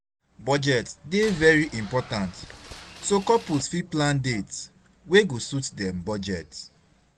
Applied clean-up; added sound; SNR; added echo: none; Boat, Water vehicle; 16 dB; none.